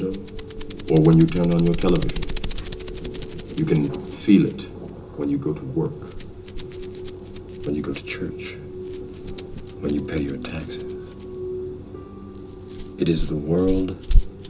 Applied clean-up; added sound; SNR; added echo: none; Rattle; 4 dB; reverberation time 0.2 s.